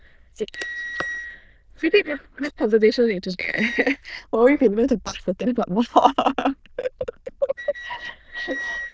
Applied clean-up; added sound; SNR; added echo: neural diffusion model UNIVERSE++.